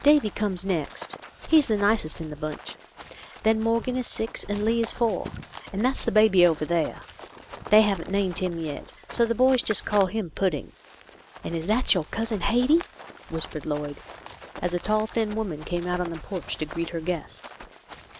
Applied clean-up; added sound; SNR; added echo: none; Run; 17 dB; none.